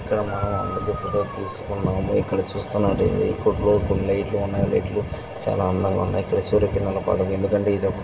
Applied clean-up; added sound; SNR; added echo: none; Dog; 11 dB; reverberation time 2.1 s.